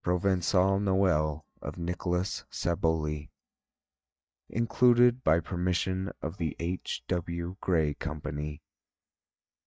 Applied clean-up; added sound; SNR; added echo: neural mask model DeepFilterNet 3.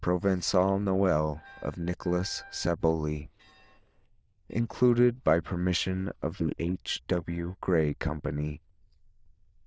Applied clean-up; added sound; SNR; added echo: neural diffusion model UNIVERSE++.